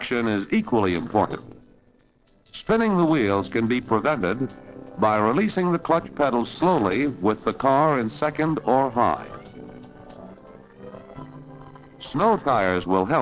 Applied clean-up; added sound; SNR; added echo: neural separator model SepFormer DNS4.